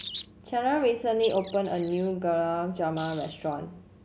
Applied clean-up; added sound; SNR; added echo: none; Wild animals; 7 dB; none.